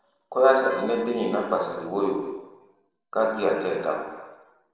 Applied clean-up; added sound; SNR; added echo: neural separator model SepFormer DNS4.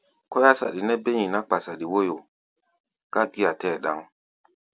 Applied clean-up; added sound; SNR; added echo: none; none; none; none.